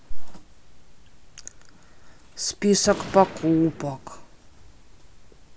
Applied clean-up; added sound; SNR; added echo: none; Gunshot, gunfire; 19 dB; none.